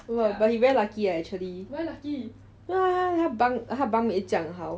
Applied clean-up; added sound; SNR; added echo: none; none; none; none.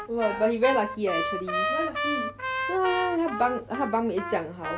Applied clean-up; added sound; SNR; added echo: none; Trumpet; 4 dB; none.